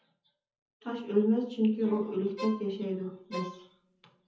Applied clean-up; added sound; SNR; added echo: none; Bowed string instrument; 12 dB; reverberation time 0.7 s.